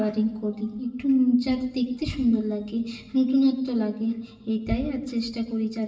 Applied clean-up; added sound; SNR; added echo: none; none; none; reverberation time 1.0 s.